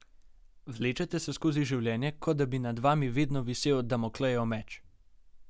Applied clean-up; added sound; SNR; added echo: none; none; none; none.